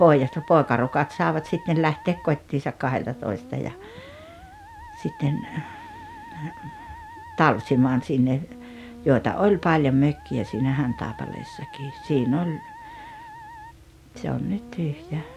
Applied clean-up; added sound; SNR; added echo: none; Musical instrument; 18 dB; none.